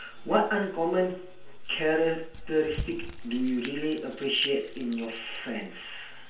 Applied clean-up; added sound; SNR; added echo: none; Crumpling, crinkling / Crushing; 14 dB; reverberation time 0.3 s.